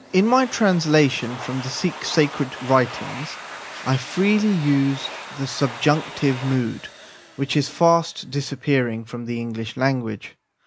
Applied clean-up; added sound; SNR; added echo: none; Domestic sounds, home sounds; 15 dB; none.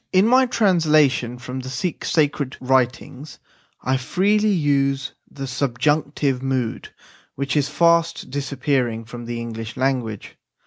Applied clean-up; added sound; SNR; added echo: none; none; none; none.